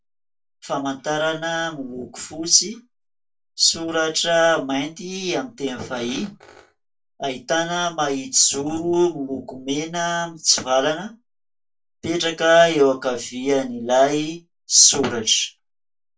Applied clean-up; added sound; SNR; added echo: none; none; none; reverberation time 0.2 s.